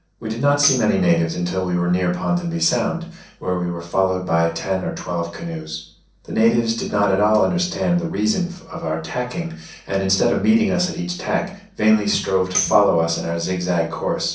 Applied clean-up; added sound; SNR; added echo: neural separator model SepFormer DNS4.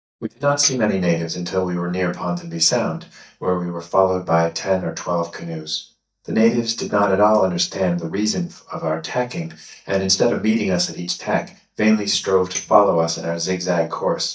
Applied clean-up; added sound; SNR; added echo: neural mask model DeepFilterNet 3.